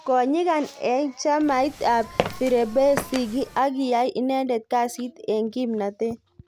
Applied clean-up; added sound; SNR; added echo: none; Walk, footsteps; 9 dB; none.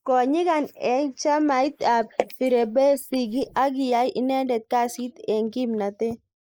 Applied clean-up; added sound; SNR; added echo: neural mask model Resemble Enhance denoiser.